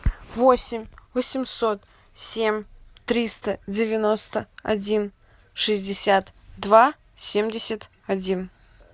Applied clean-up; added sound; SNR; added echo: none; none; none; none.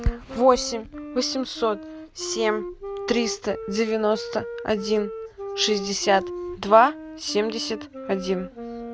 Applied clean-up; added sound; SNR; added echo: none; Wind instrument, woodwind instrument; 10 dB; none.